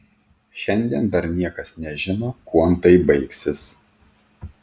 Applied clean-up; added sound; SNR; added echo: none; none; none; none.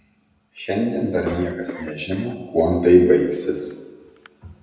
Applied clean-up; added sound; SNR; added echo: none; Cough; 19 dB; reverberation time 0.9 s.